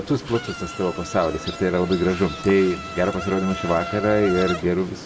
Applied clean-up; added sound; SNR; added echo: none; Insect; 11 dB; reverberation time 1.2 s.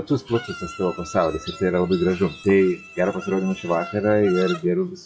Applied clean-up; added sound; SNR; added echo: classical method WPE with log-MMSE.